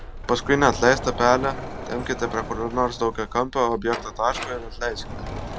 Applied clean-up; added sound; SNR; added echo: none; Sliding door; 9 dB; none.